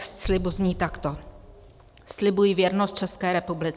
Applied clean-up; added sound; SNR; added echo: none; Boom; 14 dB; none.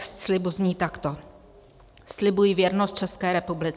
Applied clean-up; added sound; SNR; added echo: none; none; none; none.